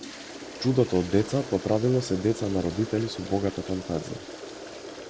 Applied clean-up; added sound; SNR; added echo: none; Toilet flush; 12 dB; none.